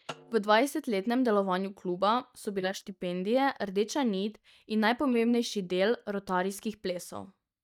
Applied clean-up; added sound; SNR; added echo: neural mask model DeepFilterNet 3.